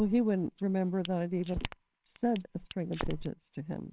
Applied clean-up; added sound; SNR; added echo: neural separator model SepFormer WHAMR!.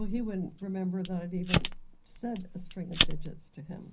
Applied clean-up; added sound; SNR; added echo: none; Fire; -2 dB; reverberation time 0.4 s.